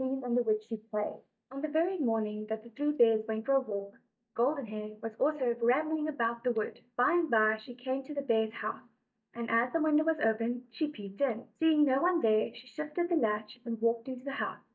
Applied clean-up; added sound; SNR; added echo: neural mask model DeepFilterNet 3.